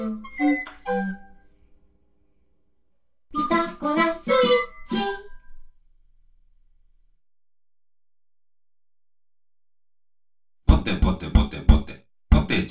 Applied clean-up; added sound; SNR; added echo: none; none; none; reverberation time 0.2 s.